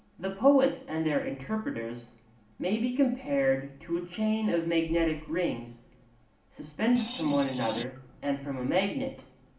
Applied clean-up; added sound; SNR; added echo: none; Screech; 10 dB; reverberation time 0.7 s.